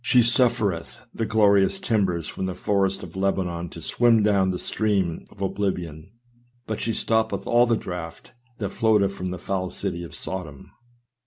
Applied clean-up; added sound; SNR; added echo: none; none; none; none.